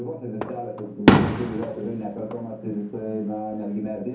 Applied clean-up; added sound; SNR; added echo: none; Fireworks; -3 dB; reverberation time 0.5 s.